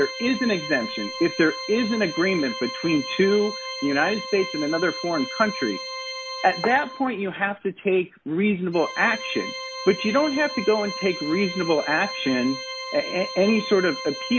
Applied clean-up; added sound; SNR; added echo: none; Organ; 10 dB; none.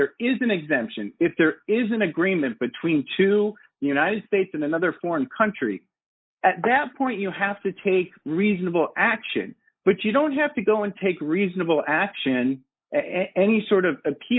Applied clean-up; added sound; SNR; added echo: neural mask model Resemble Enhance denoiser.